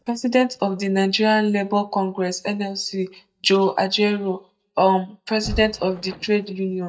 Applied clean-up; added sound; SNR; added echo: neural mask model DeepFilterNet 3.